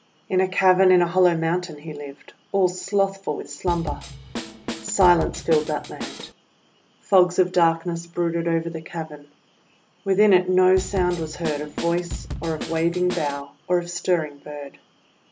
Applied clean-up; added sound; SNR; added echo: none; Drum kit; 10 dB; none.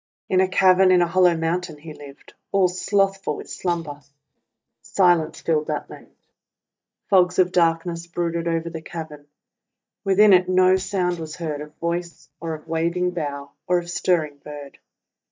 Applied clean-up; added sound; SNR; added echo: neural mask model DeepFilterNet 3.